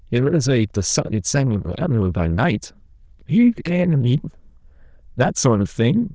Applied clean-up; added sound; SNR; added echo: neural diffusion model UNIVERSE++.